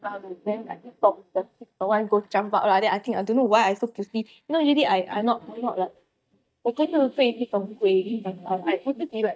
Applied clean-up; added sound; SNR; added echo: neural mask model DeepFilterNet 3.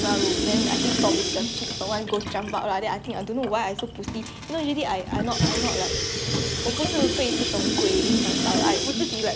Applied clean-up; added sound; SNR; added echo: none; Sink (filling or washing) / Water tap, faucet; -2 dB; none.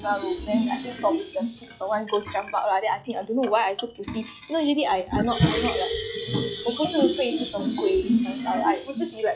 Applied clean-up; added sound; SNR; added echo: classical method log-MMSE.